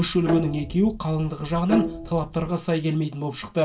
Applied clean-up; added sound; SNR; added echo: none; Bowed string instrument; 7 dB; reverberation time 0.2 s.